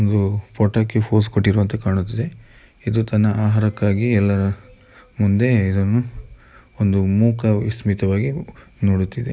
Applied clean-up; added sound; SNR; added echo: none; none; none; none.